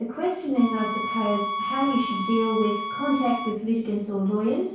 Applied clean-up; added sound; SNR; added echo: none; Bowed string instrument; 5 dB; reverberation time 0.6 s.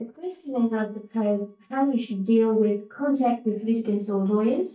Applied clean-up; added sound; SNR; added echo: neural mask model DeepFilterNet 3.